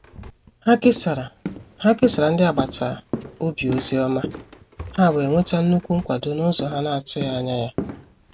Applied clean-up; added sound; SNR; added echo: none; Walk, footsteps; 12 dB; none.